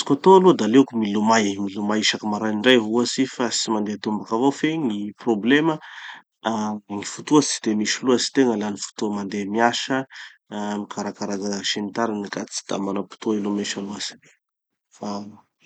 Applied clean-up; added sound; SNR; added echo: none; none; none; none.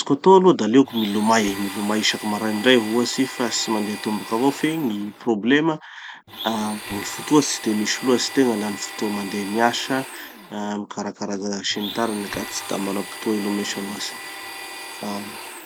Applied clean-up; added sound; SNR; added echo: none; Domestic sounds, home sounds; 14 dB; none.